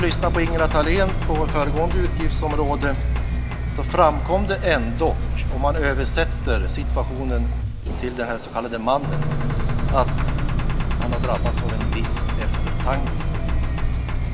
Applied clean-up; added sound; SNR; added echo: none; Engine; -4 dB; none.